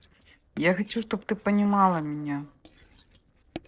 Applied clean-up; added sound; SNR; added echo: neural separator model SepFormer DNS4.